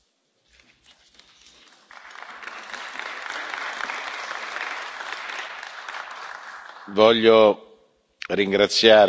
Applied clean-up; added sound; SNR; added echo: none; none; none; none.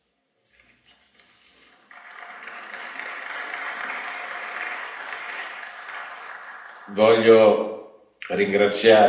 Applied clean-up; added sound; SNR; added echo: none; none; none; reverberation time 0.8 s.